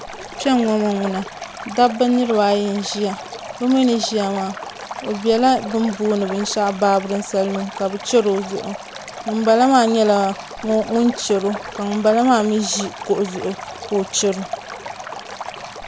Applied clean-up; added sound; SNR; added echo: none; Stream; 13 dB; none.